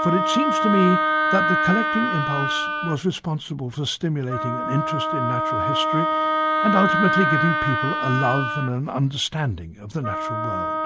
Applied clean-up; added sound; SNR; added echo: none; Wind instrument, woodwind instrument; -1 dB; none.